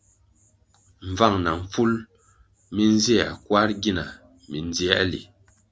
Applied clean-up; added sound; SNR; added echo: none; none; none; none.